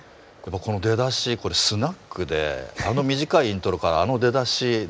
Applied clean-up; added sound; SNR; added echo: none; none; none; none.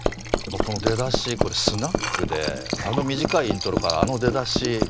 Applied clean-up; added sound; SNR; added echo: none; Hammer + Liquid; 0 dB; none.